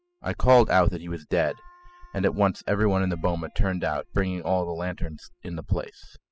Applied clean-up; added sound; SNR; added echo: classical method spectral subtraction.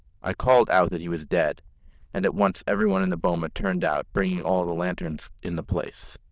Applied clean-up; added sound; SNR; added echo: neural diffusion model UNIVERSE++.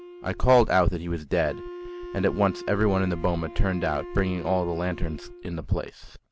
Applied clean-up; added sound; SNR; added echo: none; Wind instrument, woodwind instrument; 15 dB; none.